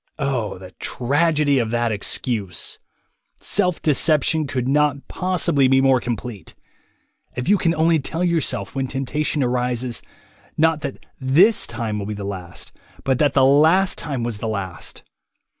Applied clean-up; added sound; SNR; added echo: none; none; none; none.